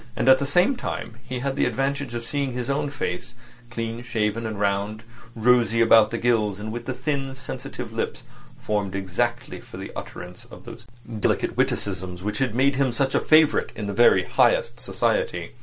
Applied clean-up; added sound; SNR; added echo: none; none; none; none.